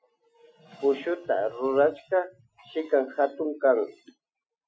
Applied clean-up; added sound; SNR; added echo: classical method Wiener filter.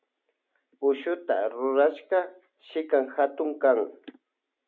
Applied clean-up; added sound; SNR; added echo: none; none; none; none.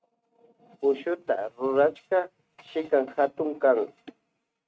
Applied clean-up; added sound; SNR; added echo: neural mask model RNNoise.